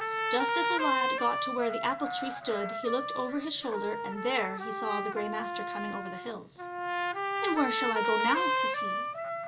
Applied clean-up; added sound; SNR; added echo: none; Trumpet; -1 dB; none.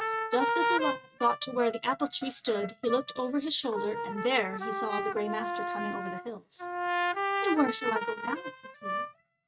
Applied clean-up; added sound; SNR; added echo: neural mask model RNNoise.